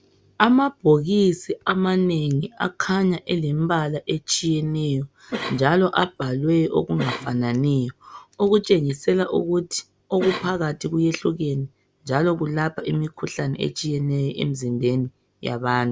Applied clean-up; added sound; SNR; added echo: none; Cough; 13 dB; none.